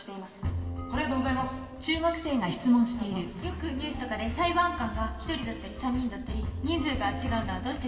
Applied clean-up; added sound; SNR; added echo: none; none; none; reverberation time 2.2 s.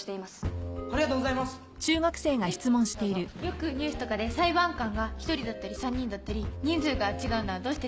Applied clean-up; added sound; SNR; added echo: none; none; none; none.